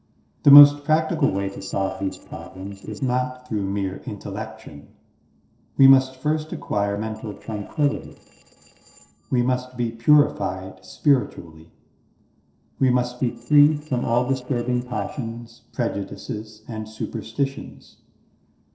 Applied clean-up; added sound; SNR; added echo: neural separator model SepFormer DNS4.